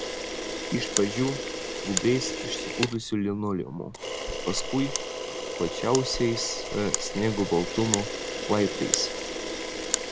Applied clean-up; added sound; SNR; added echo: none; Camera; 3 dB; none.